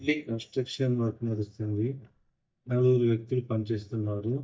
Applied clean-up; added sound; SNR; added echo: neural mask model DeepFilterNet 3.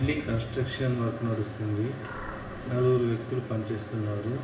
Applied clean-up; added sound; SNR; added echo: none; Animal; 15 dB; reverberation time 0.7 s.